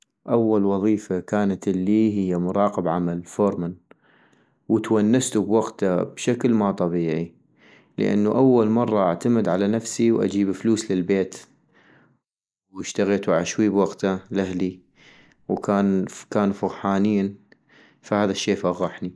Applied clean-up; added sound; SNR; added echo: neural mask model Resemble Enhance denoiser.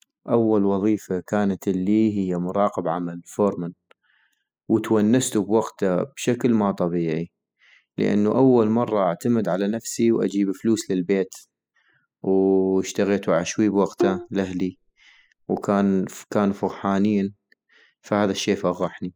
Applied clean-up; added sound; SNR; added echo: classical method spectral subtraction.